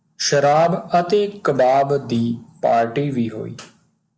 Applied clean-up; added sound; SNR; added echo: none; none; none; none.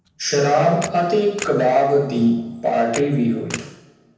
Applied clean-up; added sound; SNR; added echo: none; Camera; 18 dB; reverberation time 0.9 s.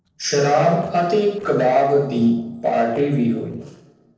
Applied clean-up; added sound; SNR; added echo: neural separator model SepFormer DNS4.